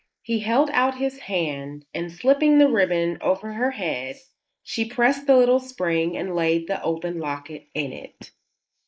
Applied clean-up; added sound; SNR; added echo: neural mask model Resemble Enhance denoiser.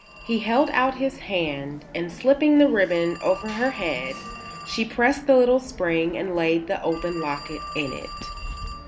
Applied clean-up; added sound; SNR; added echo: none; Telephone; 15 dB; none.